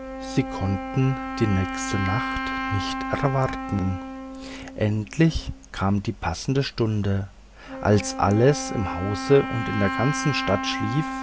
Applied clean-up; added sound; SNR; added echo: none; Wind instrument, woodwind instrument; 7 dB; none.